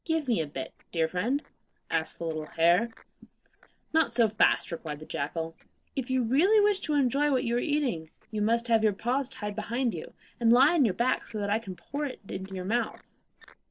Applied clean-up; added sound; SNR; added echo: neural separator model SepFormer DNS4.